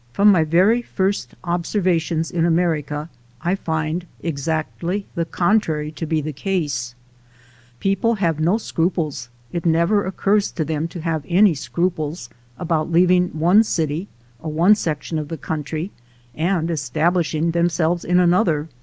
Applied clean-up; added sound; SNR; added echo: none; none; none; none.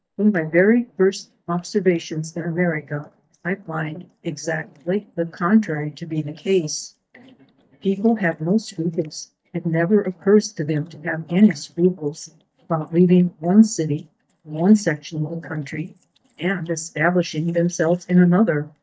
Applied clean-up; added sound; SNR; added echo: neural mask model DeepFilterNet 3.